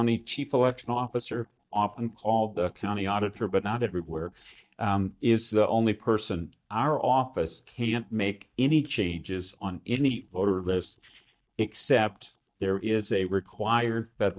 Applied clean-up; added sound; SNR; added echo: neural mask model DeepFilterNet 3.